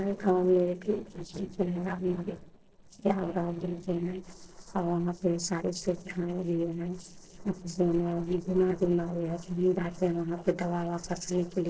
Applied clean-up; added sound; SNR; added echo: neural separator model SepFormer DNS4.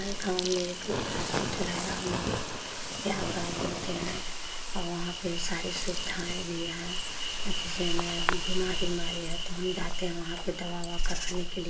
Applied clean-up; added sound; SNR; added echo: none; Insect; -4 dB; reverberation time 0.4 s.